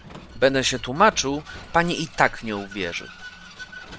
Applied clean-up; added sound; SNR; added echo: none; Vehicle; 18 dB; none.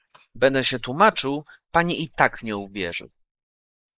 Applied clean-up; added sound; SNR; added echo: neural mask model Resemble Enhance denoiser.